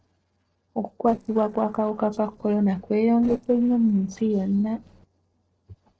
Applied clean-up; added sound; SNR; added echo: neural separator model SepFormer DNS4.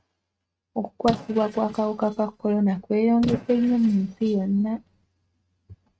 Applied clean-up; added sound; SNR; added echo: neural mask model RNNoise.